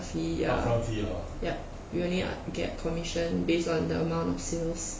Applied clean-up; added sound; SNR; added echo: none; none; none; none.